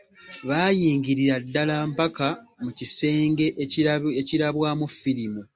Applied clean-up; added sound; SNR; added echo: none; none; none; none.